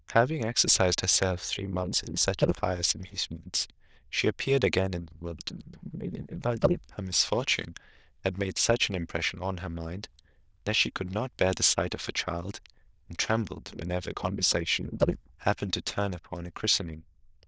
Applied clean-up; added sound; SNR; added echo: neural diffusion model UNIVERSE++.